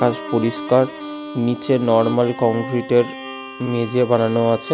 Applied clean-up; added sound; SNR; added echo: none; Bowed string instrument; 12 dB; none.